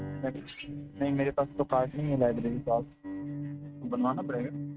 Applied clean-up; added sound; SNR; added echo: neural mask model RNNoise.